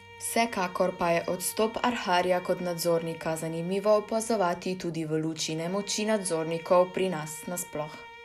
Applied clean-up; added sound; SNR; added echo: none; Bowed string instrument; 19 dB; none.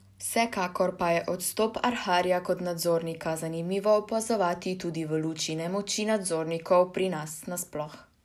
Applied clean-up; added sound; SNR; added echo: none; none; none; none.